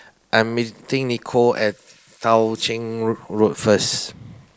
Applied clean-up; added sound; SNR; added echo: neural mask model Resemble Enhance denoiser.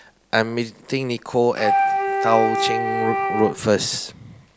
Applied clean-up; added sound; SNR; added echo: none; Wind instrument, woodwind instrument; 0 dB; none.